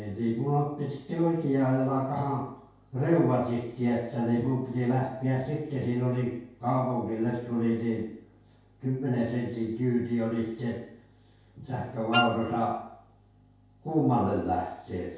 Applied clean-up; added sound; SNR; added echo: none; Wind instrument, woodwind instrument; 3 dB; reverberation time 0.6 s.